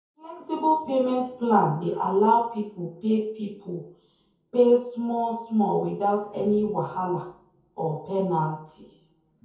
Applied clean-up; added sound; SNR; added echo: none; none; none; reverberation time 0.6 s.